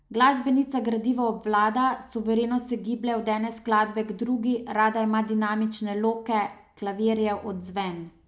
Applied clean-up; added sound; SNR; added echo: none; none; none; none.